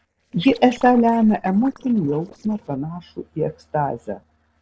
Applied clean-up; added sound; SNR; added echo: neural separator model SepFormer DNS4.